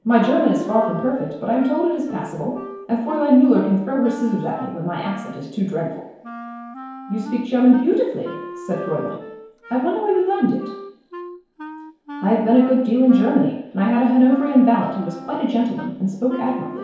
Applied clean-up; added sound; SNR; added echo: none; Wind instrument, woodwind instrument; 16 dB; reverberation time 1.0 s.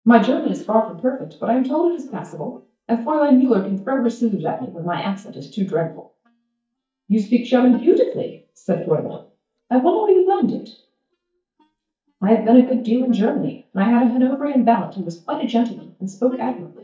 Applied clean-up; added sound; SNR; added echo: neural mask model DeepFilterNet 3.